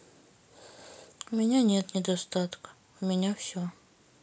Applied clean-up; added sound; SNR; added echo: none; none; none; none.